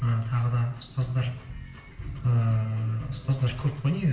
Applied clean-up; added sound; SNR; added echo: none; none; none; reverberation time 0.8 s.